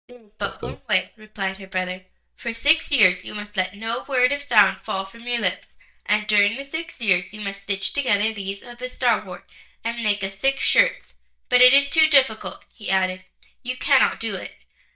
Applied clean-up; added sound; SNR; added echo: neural mask model DeepFilterNet 3.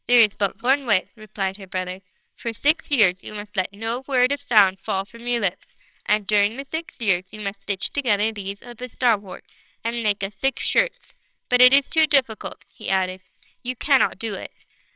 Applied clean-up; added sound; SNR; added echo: neural separator model SepFormer WHAMR!.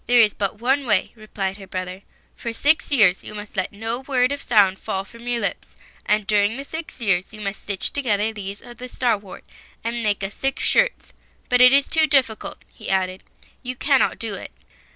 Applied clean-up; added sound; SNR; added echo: none; none; none; none.